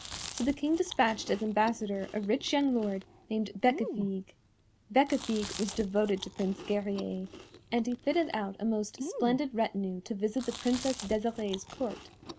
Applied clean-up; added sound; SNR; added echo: none; Chewing, mastication; 13 dB; none.